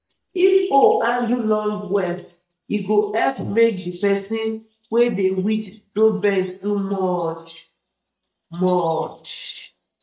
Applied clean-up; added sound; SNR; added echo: neural mask model DeepFilterNet 3.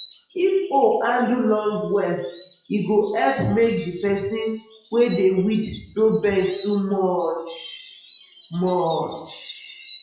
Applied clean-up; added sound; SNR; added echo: classical method WPE with log-MMSE.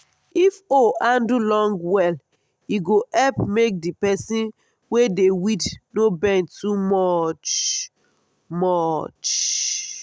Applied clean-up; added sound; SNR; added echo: none; none; none; none.